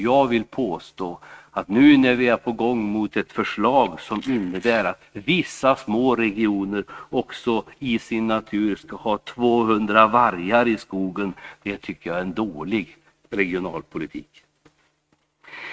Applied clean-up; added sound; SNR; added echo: neural mask model RNNoise.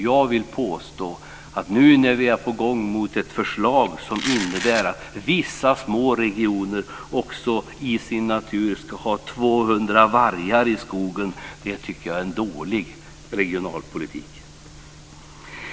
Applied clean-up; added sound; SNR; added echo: none; Domestic sounds, home sounds; 9 dB; none.